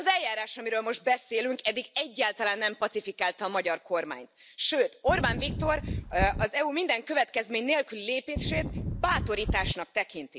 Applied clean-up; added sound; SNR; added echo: none; Wind; 3 dB; none.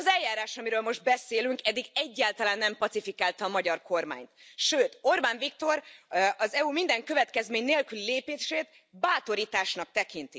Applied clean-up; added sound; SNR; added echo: none; none; none; none.